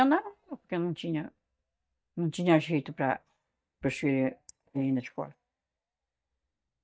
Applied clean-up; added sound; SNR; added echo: neural mask model DeepFilterNet 3.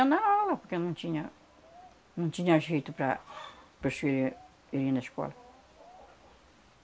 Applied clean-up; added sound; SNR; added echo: none; none; none; none.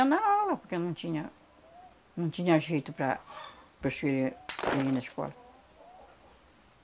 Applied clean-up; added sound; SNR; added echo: none; Shatter; 6 dB; none.